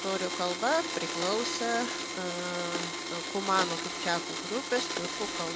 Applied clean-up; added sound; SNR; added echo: none; Domestic sounds, home sounds; 2 dB; none.